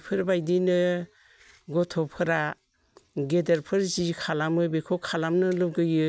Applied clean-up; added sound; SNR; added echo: none; none; none; none.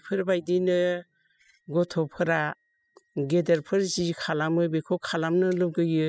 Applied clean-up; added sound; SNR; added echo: classical method spectral subtraction.